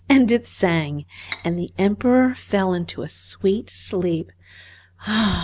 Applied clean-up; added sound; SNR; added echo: none; Cutlery, silverware; 16 dB; none.